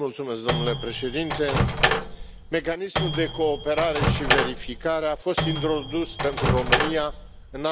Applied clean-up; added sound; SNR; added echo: none; Microwave oven; -1 dB; none.